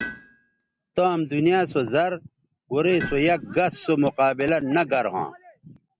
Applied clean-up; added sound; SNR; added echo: none; Tools + Whoosh, swoosh, swish; 19 dB; none.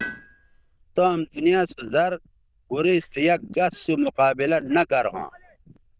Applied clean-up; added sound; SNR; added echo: neural diffusion model UNIVERSE++.